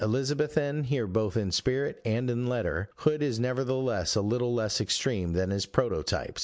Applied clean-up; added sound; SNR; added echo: none; none; none; none.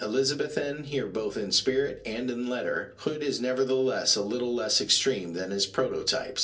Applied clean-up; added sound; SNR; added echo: none; none; none; reverberation time 0.3 s.